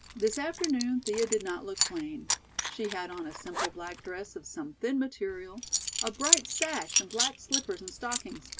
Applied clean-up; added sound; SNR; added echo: none; Coin (dropping) / Zipper (clothing); -1 dB; none.